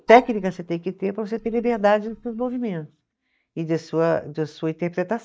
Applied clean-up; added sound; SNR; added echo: neural mask model DeepFilterNet 3.